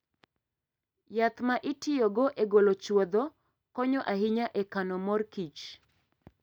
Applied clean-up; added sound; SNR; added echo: none; none; none; none.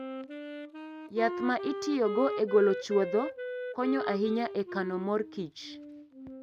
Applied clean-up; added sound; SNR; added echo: none; Wind instrument, woodwind instrument; 8 dB; none.